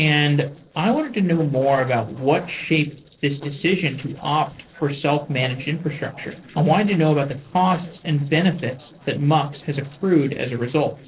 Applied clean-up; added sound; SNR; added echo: neural separator model SepFormer DNS4.